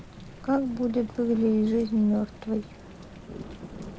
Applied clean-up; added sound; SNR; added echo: none; Thunder / Rain; 15 dB; none.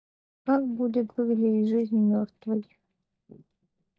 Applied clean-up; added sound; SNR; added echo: neural mask model DeepFilterNet 3.